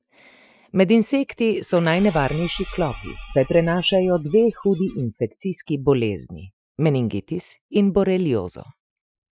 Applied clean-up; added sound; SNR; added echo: classical method Wiener filter.